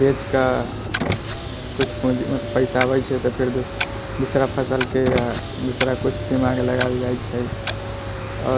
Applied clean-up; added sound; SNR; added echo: none; Car + Clock; 7 dB; none.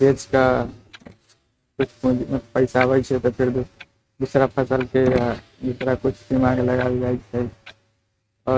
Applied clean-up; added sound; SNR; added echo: neural mask model RNNoise.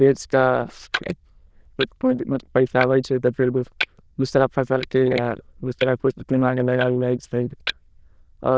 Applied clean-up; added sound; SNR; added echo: neural diffusion model UNIVERSE++.